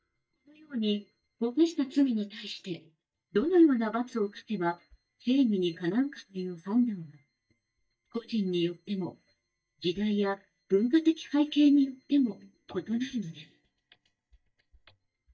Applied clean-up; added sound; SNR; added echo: neural mask model DeepFilterNet 3.